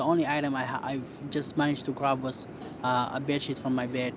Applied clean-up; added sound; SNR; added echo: none; none; none; none.